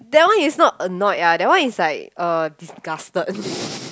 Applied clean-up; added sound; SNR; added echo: none; none; none; none.